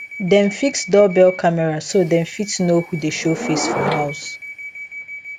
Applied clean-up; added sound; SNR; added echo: none; Subway, metro, underground / Door; 10 dB; none.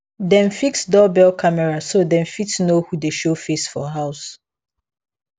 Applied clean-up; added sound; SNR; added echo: none; none; none; none.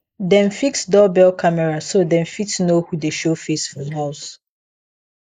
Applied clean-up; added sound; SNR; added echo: neural mask model Resemble Enhance denoiser.